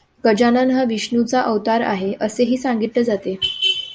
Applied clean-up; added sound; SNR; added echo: none; none; none; none.